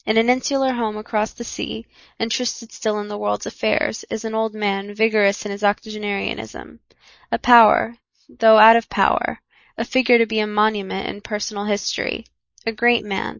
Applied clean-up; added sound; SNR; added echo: neural mask model Resemble Enhance denoiser.